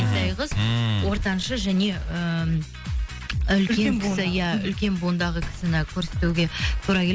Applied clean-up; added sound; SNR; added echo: none; Slam; 17 dB; none.